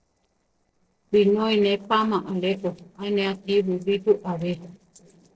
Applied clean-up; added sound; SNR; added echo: neural separator model SepFormer DNS4.